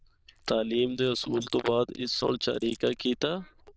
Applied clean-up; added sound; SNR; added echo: neural diffusion model UNIVERSE++.